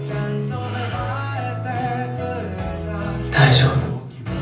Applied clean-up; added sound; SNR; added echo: none; none; none; reverberation time 0.6 s.